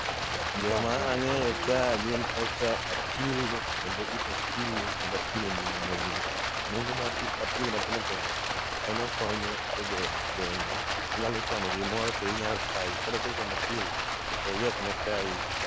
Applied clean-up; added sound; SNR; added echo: none; Stream; -3 dB; none.